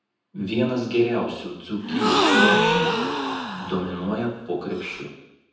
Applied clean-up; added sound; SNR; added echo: none; Gasp; -4 dB; reverberation time 0.9 s.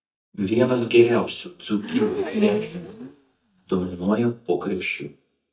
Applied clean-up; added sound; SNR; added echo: neural mask model DeepFilterNet 3.